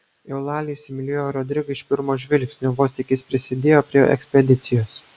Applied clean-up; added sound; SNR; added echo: none; none; none; none.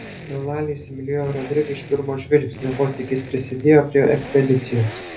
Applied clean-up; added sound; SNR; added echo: none; Accelerating, revving, vroom; 15 dB; reverberation time 0.3 s.